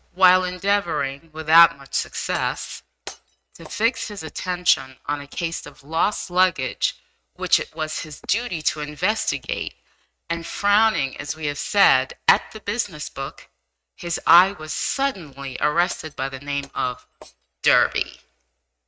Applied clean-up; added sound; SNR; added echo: neural mask model RNNoise.